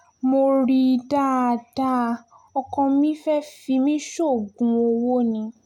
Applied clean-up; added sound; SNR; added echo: none; none; none; none.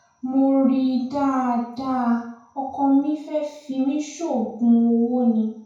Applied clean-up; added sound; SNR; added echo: none; none; none; reverberation time 0.5 s.